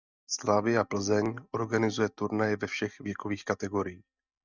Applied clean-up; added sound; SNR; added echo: neural mask model DeepFilterNet 3.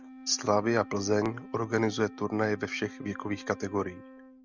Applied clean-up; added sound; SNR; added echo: none; Wind instrument, woodwind instrument; 17 dB; none.